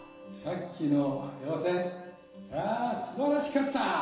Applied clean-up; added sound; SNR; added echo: none; none; none; reverberation time 1.1 s.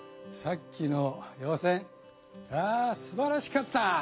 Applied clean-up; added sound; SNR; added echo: none; none; none; none.